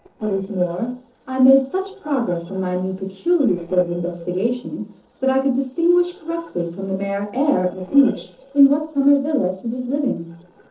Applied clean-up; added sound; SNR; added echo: neural separator model SepFormer DNS4.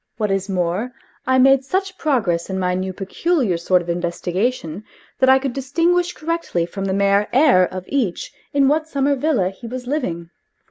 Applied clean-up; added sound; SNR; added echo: none; none; none; none.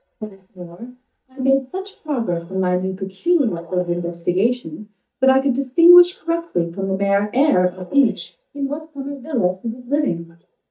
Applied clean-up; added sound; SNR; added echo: neural mask model DeepFilterNet 3.